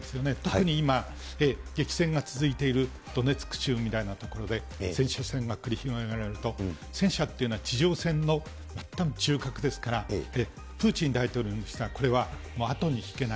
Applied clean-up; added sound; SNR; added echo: none; none; none; none.